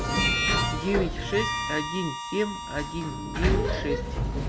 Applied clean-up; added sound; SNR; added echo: none; Sliding door + Harmonica; -4 dB; none.